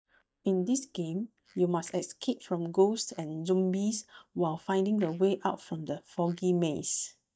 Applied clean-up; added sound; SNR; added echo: neural mask model DeepFilterNet 3.